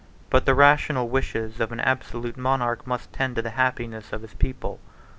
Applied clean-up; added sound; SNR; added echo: none; none; none; none.